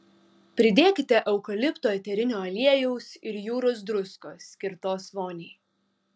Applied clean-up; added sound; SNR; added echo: none; none; none; none.